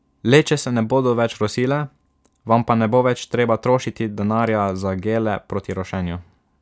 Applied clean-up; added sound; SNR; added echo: none; none; none; none.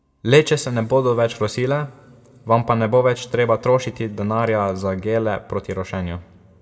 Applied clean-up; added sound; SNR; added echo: none; none; none; reverberation time 1.8 s.